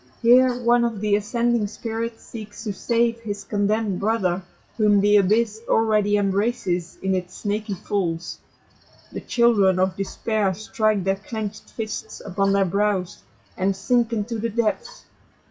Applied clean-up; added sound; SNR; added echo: classical method WPE with log-MMSE.